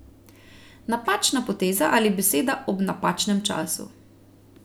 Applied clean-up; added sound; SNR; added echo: none; none; none; none.